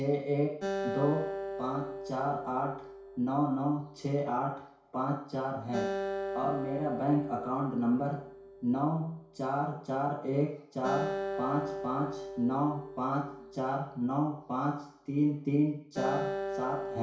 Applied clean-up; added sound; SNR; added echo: none; Acoustic guitar; 7 dB; reverberation time 0.6 s.